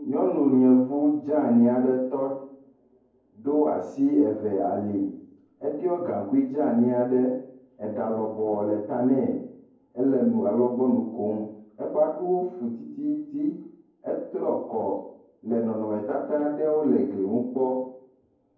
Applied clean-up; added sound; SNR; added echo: none; none; none; reverberation time 0.9 s.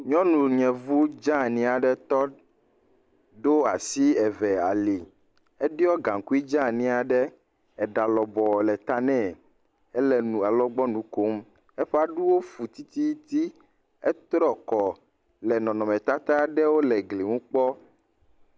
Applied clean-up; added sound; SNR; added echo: none; none; none; none.